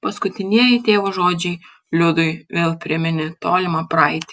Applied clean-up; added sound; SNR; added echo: none; none; none; none.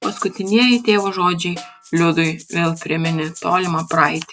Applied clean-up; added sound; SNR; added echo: none; Snare drum + Rattle (instrument); 19 dB; none.